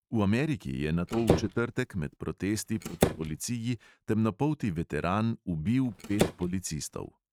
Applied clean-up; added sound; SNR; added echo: neural mask model RNNoise.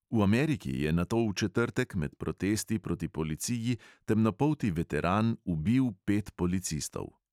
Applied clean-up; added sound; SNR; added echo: none; none; none; none.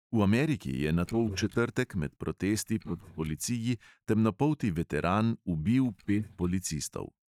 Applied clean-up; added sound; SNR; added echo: neural mask model DeepFilterNet 3.